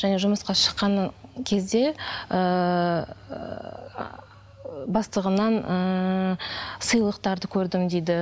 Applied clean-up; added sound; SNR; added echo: none; none; none; none.